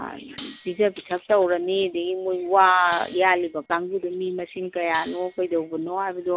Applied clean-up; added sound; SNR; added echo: none; Cutlery, silverware; 13 dB; none.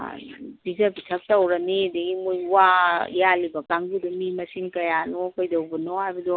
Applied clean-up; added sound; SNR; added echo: none; none; none; none.